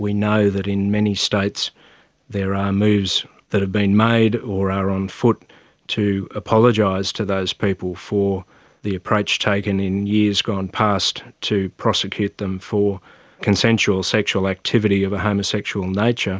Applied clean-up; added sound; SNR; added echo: none; none; none; none.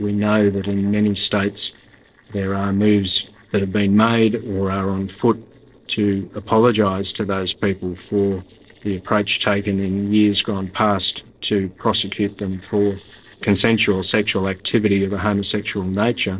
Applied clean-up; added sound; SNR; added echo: neural separator model SepFormer DNS4.